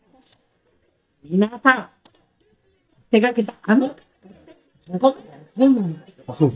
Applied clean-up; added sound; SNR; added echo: neural mask model DeepFilterNet 3.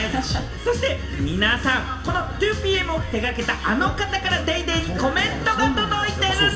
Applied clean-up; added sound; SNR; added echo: none; Bass guitar; 15 dB; reverberation time 0.6 s.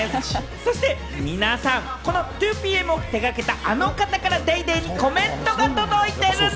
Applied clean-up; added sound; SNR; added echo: none; none; none; none.